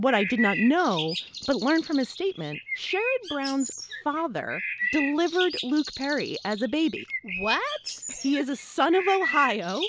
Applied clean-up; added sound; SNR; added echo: none; Bird; 8 dB; none.